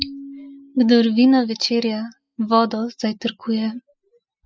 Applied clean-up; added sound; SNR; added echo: classical method spectral subtraction.